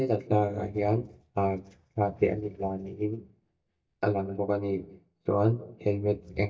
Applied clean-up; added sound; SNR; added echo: neural mask model DeepFilterNet 3.